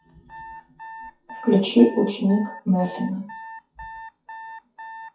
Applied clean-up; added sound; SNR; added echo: classical method WPE with log-MMSE.